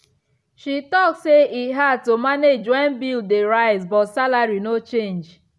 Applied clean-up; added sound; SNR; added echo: none; none; none; none.